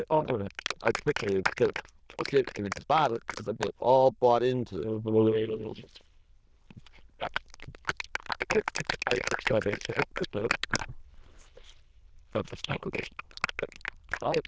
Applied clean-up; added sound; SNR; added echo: neural diffusion model UNIVERSE++.